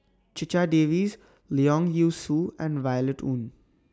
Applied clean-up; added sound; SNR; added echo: none; none; none; none.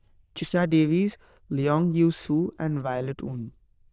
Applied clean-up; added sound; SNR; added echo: neural diffusion model UNIVERSE++.